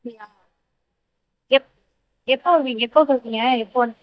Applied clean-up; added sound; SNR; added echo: neural mask model DeepFilterNet 3.